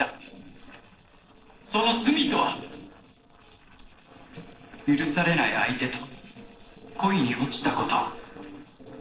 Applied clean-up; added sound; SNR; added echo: neural separator model SepFormer DNS4.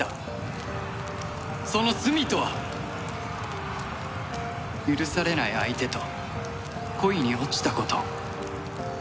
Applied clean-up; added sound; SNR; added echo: none; none; none; none.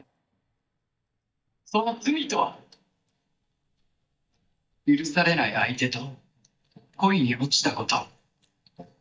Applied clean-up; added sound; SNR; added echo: neural mask model DeepFilterNet 3.